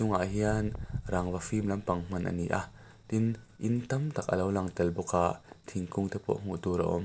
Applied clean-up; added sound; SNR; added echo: none; Walk, footsteps; 15 dB; none.